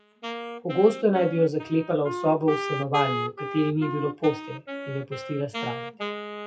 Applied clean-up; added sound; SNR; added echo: classical method WPE with log-MMSE.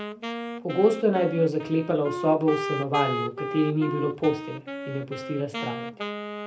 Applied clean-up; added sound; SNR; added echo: none; Wind instrument, woodwind instrument; 7 dB; reverberation time 0.3 s.